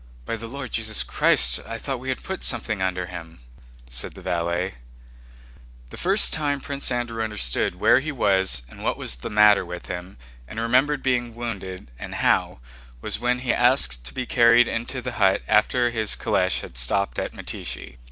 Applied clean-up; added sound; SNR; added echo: none; none; none; none.